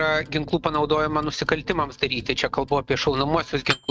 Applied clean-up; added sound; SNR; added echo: neural mask model RNNoise.